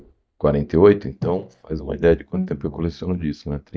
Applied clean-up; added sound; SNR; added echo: neural mask model DeepFilterNet 3.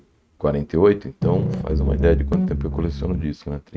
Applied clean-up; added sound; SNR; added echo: neural mask model RNNoise.